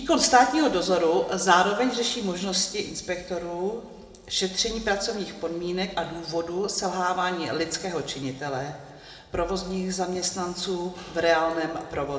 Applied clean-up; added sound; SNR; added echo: none; none; none; reverberation time 1.4 s.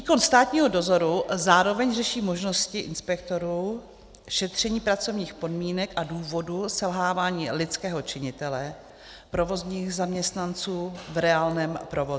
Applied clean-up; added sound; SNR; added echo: none; none; none; none.